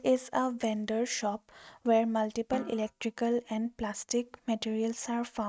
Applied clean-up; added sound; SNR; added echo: neural mask model RNNoise.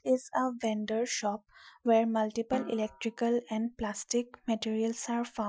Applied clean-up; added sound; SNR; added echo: classical method Wiener filter.